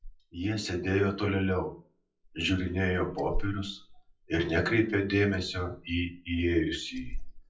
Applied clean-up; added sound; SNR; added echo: classical method WPE with log-MMSE.